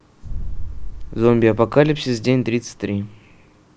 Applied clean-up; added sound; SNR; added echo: none; Boom; 9 dB; none.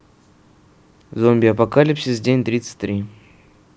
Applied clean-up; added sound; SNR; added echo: none; none; none; none.